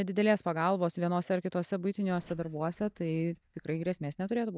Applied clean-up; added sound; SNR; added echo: neural mask model DeepFilterNet 3.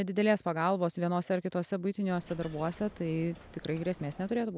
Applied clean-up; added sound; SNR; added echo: none; Coin (dropping); 20 dB; none.